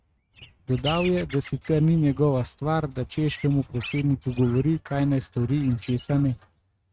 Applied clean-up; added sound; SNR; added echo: neural mask model RNNoise.